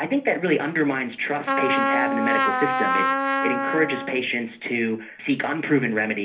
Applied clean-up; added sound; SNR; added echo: none; Trumpet; 0 dB; reverberation time 0.3 s.